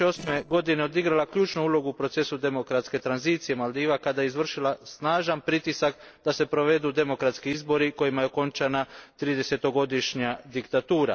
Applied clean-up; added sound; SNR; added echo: neural separator model SepFormer DNS4.